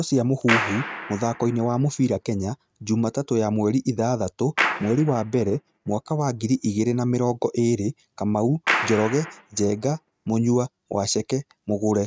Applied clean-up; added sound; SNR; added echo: neural mask model RNNoise.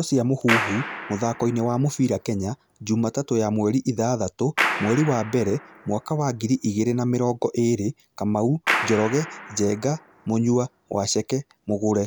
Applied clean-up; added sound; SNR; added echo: none; Clapping; 9 dB; none.